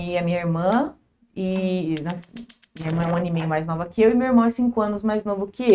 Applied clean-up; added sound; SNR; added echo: neural mask model RNNoise.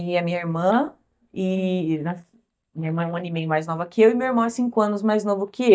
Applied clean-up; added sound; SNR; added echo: neural mask model DeepFilterNet 3.